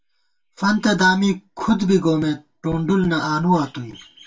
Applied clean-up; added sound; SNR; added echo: none; none; none; reverberation time 0.2 s.